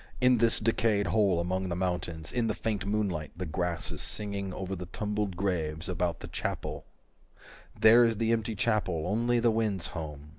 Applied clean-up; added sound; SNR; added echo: none; none; none; none.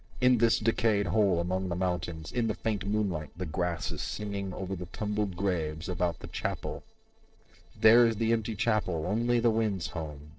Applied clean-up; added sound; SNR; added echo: neural separator model SepFormer DNS4.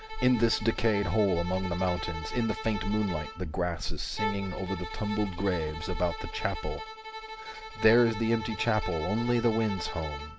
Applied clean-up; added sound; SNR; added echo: none; Bowed string instrument; 10 dB; none.